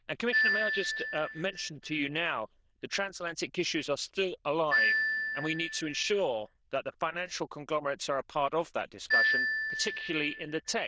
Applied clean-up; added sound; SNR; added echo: neural diffusion model UNIVERSE++.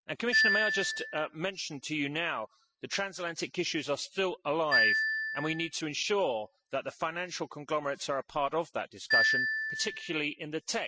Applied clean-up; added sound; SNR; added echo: classical method spectral subtraction.